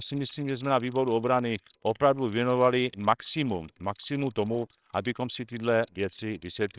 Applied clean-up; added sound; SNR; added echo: neural separator model SepFormer WHAMR!.